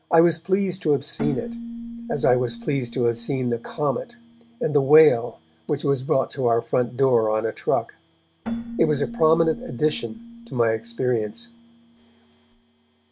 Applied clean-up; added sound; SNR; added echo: none; Keyboard (musical); 15 dB; none.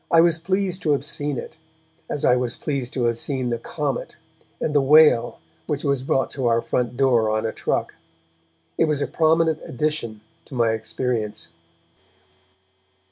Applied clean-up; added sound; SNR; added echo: none; none; none; none.